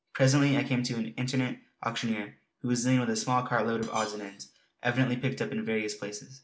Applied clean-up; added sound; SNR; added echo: none; Screech; 19 dB; none.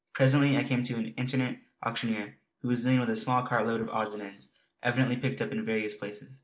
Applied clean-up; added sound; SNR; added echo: neural separator model SepFormer DNS4.